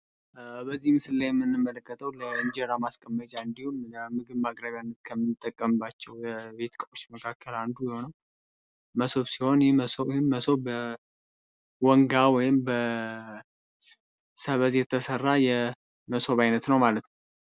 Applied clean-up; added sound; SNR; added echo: none; none; none; none.